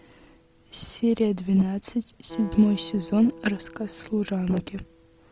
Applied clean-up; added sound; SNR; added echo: none; Acoustic guitar; 19 dB; none.